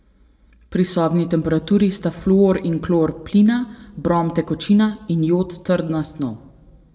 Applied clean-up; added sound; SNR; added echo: none; none; none; reverberation time 0.9 s.